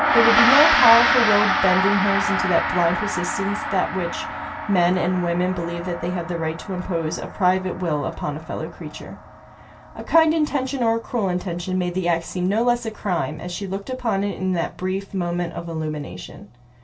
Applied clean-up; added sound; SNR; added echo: none; Gong; 3 dB; reverberation time 0.2 s.